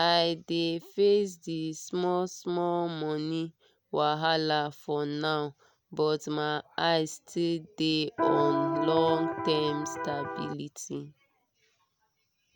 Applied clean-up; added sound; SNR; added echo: none; Electric guitar; 0 dB; none.